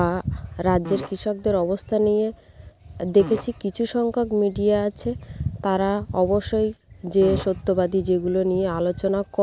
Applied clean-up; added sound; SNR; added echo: none; Fart; 12 dB; none.